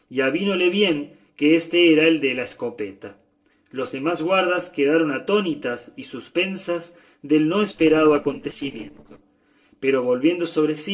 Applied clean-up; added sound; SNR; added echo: neural separator model SepFormer DNS4.